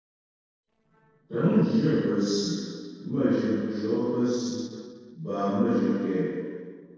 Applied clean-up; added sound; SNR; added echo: neural separator model SepFormer DNS4.